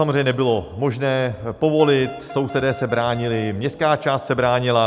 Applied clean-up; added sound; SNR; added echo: none; Wind instrument, woodwind instrument; 15 dB; none.